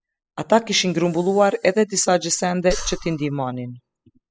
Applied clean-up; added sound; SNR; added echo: classical method spectral subtraction.